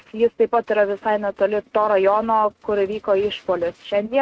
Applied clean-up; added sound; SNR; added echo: neural mask model RNNoise.